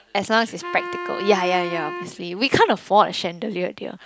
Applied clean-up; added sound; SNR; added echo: none; Wind instrument, woodwind instrument; 11 dB; none.